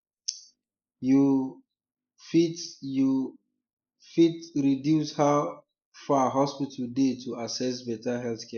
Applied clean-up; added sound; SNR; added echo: neural mask model Resemble Enhance denoiser.